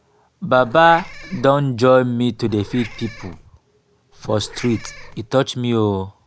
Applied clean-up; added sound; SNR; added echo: none; Meow / Purr; 17 dB; none.